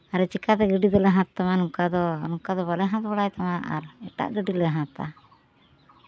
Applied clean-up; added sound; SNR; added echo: none; none; none; none.